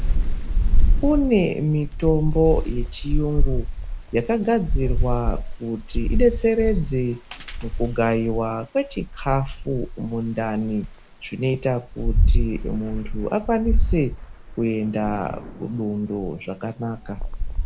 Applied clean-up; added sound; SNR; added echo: none; Thunder / Rain; -2 dB; none.